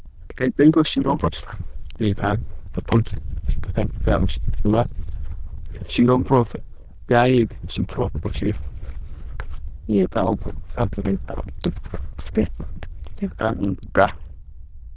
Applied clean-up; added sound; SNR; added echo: neural diffusion model UNIVERSE++.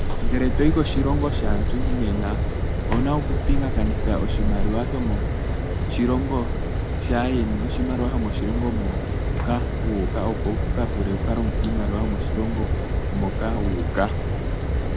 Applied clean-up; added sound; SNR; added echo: none; Fire; -5 dB; none.